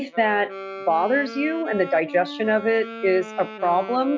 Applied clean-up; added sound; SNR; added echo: classical method log-MMSE.